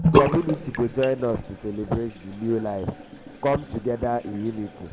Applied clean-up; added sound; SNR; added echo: none; Bathtub (filling or washing) / Sink (filling or washing); 2 dB; none.